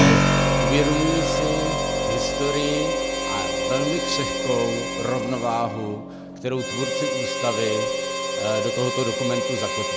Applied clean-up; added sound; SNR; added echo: none; Keyboard (musical) + Harmonica; -3 dB; none.